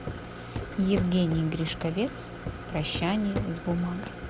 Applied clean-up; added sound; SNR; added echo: none; Idling + Walk, footsteps; 7 dB; none.